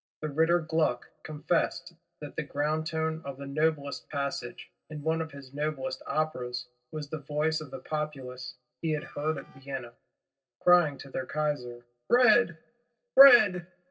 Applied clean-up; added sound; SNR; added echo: neural separator model SepFormer DNS4.